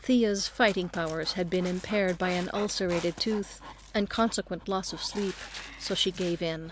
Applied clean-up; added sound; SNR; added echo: none; Dog; 15 dB; none.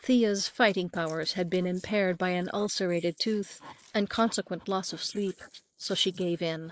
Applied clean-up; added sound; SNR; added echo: neural mask model Resemble Enhance denoiser.